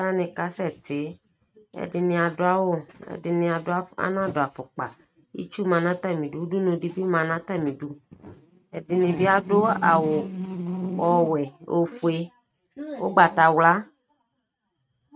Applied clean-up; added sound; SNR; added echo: neural mask model RNNoise.